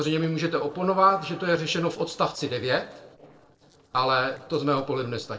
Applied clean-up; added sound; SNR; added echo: neural separator model SepFormer DNS4.